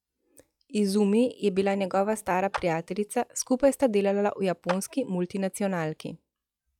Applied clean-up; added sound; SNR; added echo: classical method log-MMSE.